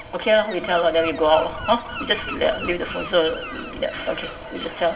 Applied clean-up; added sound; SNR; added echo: none; Gull, seagull; 12 dB; reverberation time 1.6 s.